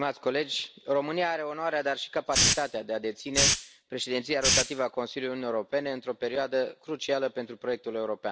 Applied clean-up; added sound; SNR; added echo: none; Hiss; -2 dB; none.